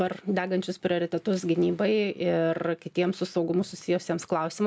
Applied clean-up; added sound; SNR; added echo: none; none; none; none.